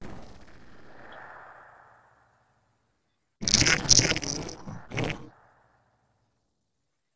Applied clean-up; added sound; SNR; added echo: neural separator model SepFormer DNS4.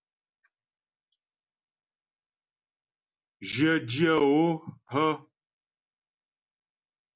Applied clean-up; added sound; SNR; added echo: none; none; none; none.